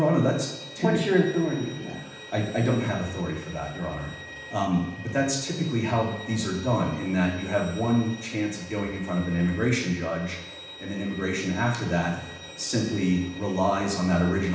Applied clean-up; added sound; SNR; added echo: none; Bowed string instrument; 16 dB; reverberation time 0.9 s.